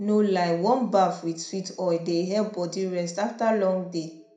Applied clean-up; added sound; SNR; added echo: none; none; none; reverberation time 0.4 s.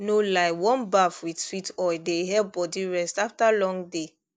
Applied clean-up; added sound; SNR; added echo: none; none; none; none.